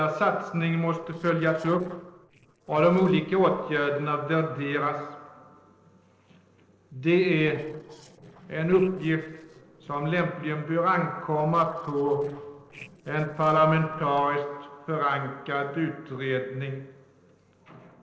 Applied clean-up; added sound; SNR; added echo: neural separator model SepFormer DNS4.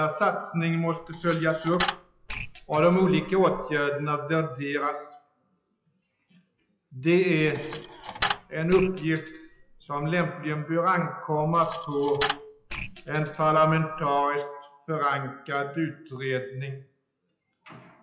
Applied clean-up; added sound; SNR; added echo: classical method WPE with log-MMSE.